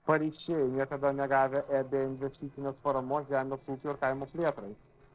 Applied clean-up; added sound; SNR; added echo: neural separator model SepFormer DNS4.